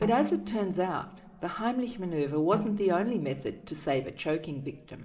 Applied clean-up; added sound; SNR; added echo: none; Snare drum; 10 dB; reverberation time 2.7 s.